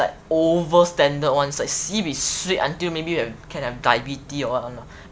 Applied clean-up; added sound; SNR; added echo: none; none; none; none.